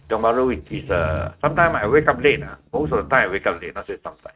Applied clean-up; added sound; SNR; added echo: neural mask model RNNoise.